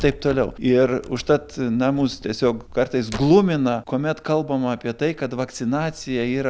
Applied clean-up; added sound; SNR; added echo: none; Wood; 19 dB; none.